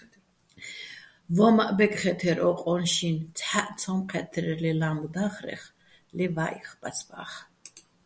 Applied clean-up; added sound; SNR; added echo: none; none; none; none.